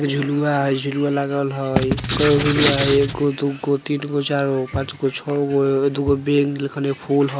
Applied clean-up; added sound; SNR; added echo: none; Writing; 2 dB; none.